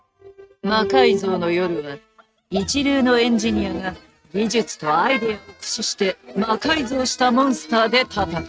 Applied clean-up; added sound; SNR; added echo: neural mask model RNNoise.